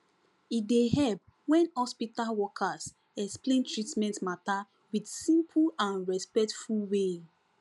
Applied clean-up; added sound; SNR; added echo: none; none; none; none.